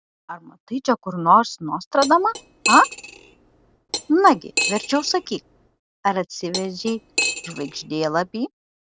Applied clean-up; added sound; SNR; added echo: none; Cutlery, silverware; 7 dB; none.